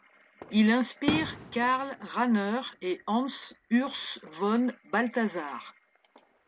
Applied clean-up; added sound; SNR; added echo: none; Fireworks; 14 dB; none.